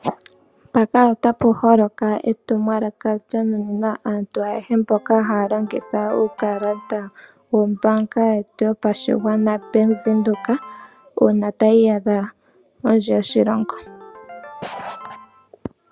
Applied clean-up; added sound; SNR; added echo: none; Ringtone; 19 dB; none.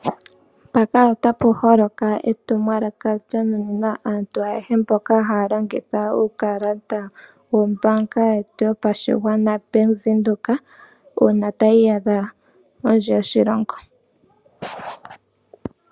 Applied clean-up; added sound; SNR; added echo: none; none; none; none.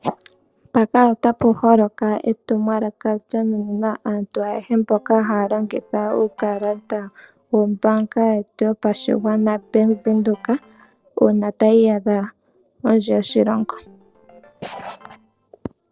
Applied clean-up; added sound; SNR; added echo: neural separator model SepFormer DNS4.